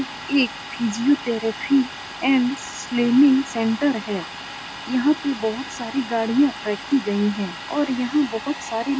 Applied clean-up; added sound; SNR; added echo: none; Domestic sounds, home sounds; 13 dB; none.